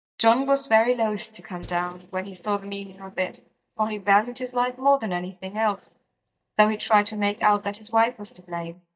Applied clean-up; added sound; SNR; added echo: neural mask model DeepFilterNet 3.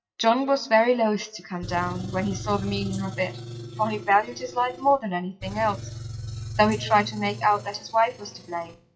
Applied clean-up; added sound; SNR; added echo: classical method WPE with log-MMSE.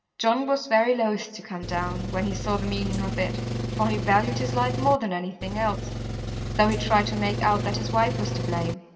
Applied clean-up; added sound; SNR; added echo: none; Engine; 3 dB; reverberation time 2.7 s.